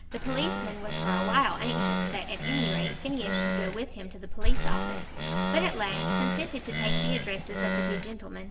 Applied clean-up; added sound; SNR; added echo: none; Animal; 2 dB; reverberation time 1.6 s.